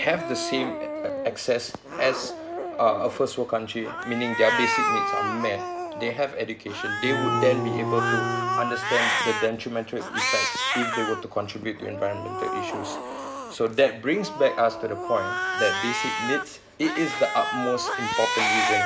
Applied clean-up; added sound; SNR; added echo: none; Cat + Bowed string instrument; 1 dB; none.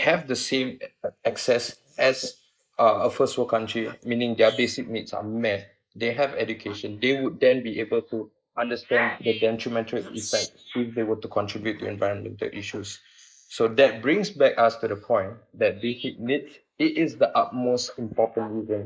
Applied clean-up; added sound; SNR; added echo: neural mask model Resemble Enhance denoiser.